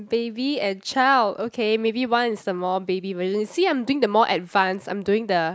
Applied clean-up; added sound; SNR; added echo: none; none; none; none.